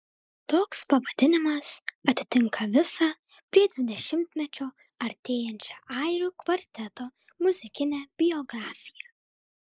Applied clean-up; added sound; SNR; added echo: neural mask model Resemble Enhance denoiser.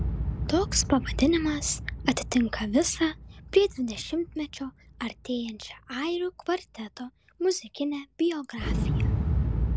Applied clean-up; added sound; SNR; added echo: none; Explosion; 4 dB; none.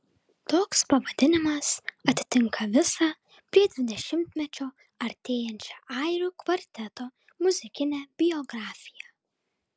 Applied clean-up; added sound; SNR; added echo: none; none; none; none.